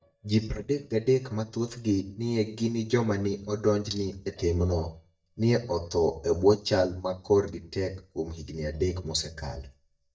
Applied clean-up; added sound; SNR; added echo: neural mask model DeepFilterNet 3.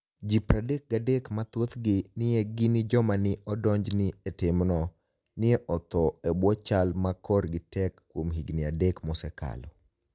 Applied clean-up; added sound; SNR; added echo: none; none; none; none.